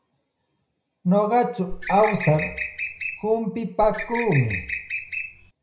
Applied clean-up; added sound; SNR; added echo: none; Bird; 7 dB; reverberation time 0.5 s.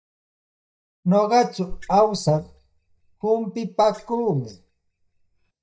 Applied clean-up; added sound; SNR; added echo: neural mask model DeepFilterNet 3.